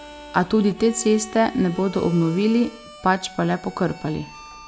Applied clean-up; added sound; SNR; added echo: none; Harmonica; 18 dB; none.